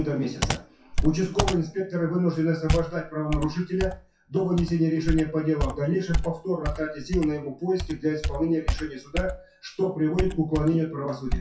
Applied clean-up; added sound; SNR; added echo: classical method WPE with log-MMSE.